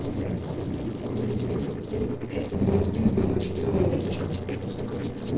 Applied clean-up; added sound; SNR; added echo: neural separator model SepFormer DNS4.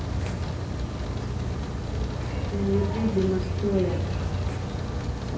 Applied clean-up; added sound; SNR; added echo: none; Rain; -3 dB; reverberation time 2.8 s.